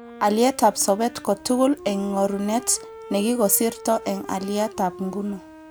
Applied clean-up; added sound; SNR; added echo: none; Wind instrument, woodwind instrument; 17 dB; none.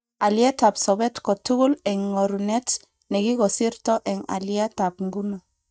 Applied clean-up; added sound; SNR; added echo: neural mask model DeepFilterNet 3.